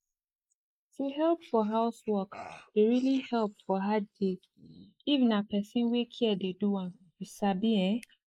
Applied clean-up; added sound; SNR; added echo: neural mask model Resemble Enhance denoiser.